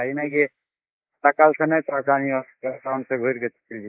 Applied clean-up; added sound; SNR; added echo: neural mask model Resemble Enhance denoiser.